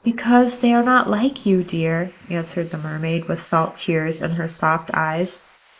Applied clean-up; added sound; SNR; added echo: neural mask model Resemble Enhance denoiser.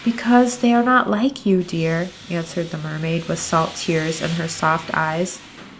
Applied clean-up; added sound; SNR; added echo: none; Tools; 18 dB; none.